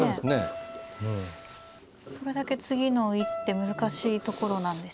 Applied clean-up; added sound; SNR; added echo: none; Sink (filling or washing) + Keyboard (musical); 9 dB; none.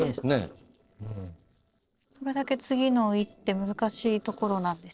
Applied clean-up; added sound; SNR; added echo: neural separator model SepFormer DNS4.